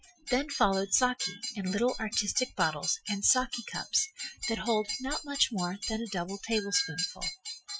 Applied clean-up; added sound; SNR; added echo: classical method Wiener filter.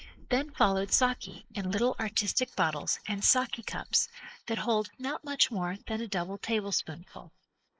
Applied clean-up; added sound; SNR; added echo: neural mask model Resemble Enhance denoiser.